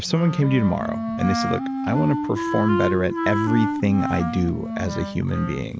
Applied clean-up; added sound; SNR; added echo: none; Wind instrument, woodwind instrument; 3 dB; none.